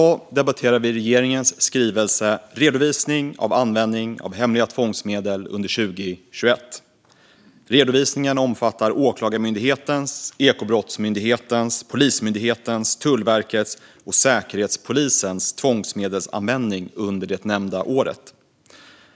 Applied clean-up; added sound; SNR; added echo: none; none; none; none.